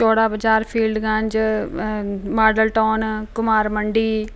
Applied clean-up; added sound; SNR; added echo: none; none; none; none.